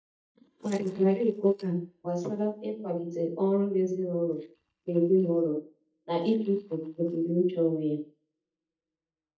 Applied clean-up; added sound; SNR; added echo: neural mask model DeepFilterNet 3.